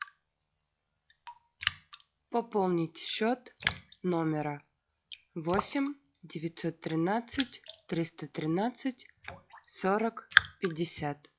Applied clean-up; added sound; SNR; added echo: classical method log-MMSE.